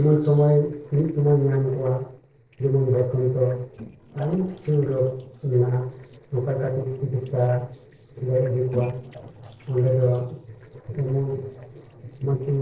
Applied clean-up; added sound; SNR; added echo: neural separator model SepFormer DNS4.